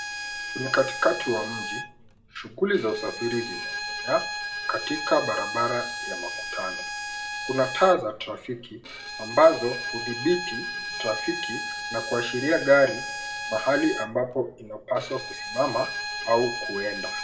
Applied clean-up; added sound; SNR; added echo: none; Bowed string instrument; 7 dB; reverberation time 0.5 s.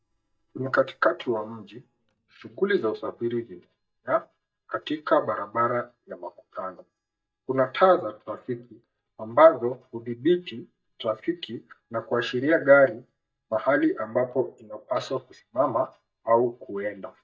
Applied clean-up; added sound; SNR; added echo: neural mask model DeepFilterNet 3.